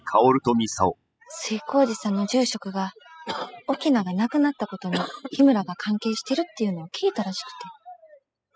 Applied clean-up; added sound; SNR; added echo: classical method spectral subtraction.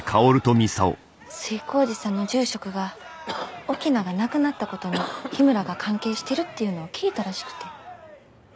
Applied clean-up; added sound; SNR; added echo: none; Cough; 16 dB; none.